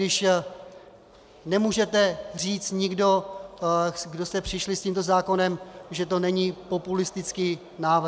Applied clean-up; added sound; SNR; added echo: none; none; none; none.